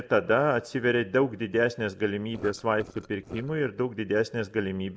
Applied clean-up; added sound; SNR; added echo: neural separator model SepFormer DNS4.